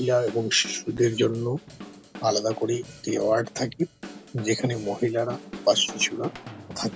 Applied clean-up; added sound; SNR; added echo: none; Drum / Drum kit; 16 dB; none.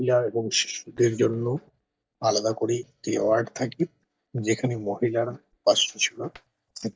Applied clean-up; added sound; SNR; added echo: neural mask model DeepFilterNet 3.